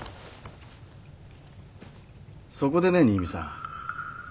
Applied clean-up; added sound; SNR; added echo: none; none; none; none.